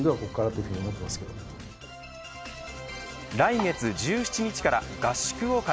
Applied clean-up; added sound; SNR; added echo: none; none; none; none.